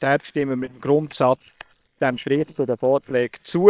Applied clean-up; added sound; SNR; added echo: neural separator model SepFormer WHAM!.